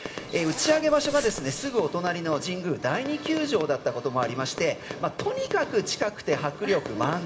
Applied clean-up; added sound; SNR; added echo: none; Zipper (clothing); 12 dB; reverberation time 1.1 s.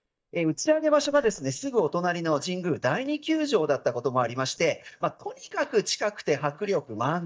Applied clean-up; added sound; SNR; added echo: neural mask model DeepFilterNet 3.